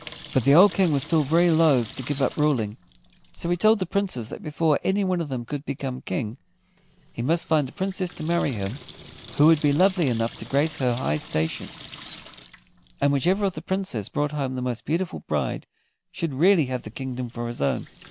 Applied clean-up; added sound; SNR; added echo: none; Sink (filling or washing) / Water tap, faucet; 18 dB; none.